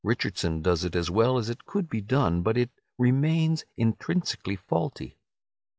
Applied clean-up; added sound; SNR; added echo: none; none; none; none.